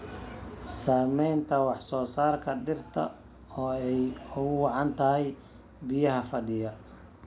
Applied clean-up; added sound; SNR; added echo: none; none; none; none.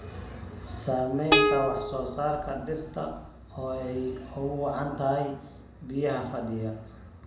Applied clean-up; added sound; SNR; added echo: none; Plucked string instrument; -3 dB; reverberation time 0.8 s.